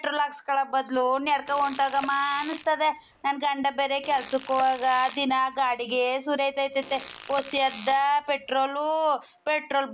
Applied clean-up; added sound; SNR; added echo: none; Fart; 16 dB; none.